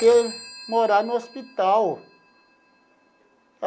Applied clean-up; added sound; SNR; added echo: none; Telephone; 19 dB; none.